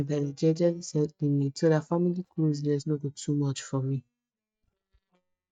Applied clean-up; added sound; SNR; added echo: neural mask model DeepFilterNet 3.